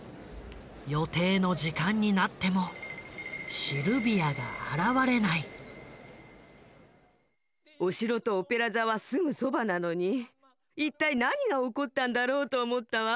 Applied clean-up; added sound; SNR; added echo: none; none; none; none.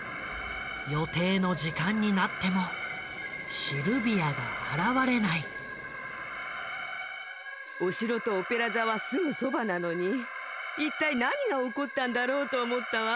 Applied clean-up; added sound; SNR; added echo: none; Alarm; 8 dB; none.